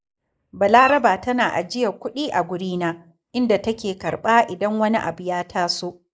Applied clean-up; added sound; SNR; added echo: neural mask model Resemble Enhance denoiser.